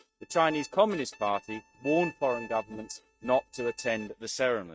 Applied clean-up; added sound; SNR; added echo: neural mask model RNNoise.